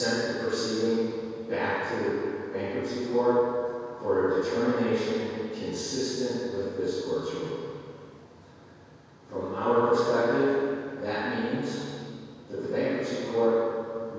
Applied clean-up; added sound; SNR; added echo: none; none; none; reverberation time 2.2 s.